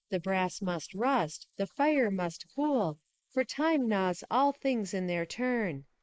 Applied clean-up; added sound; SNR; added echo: neural mask model Resemble Enhance denoiser.